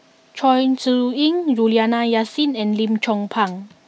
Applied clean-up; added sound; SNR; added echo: none; none; none; none.